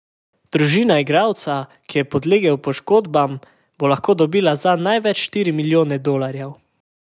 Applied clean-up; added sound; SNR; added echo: none; none; none; none.